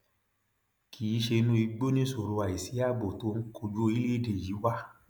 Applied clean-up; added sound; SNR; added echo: none; none; none; none.